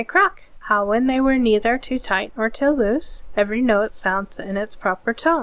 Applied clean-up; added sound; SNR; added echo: none; Rain; 16 dB; none.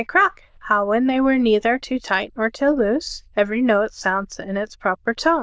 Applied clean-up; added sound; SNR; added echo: neural diffusion model UNIVERSE++.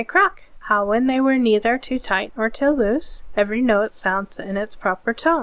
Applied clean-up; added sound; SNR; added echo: neural mask model Resemble Enhance denoiser.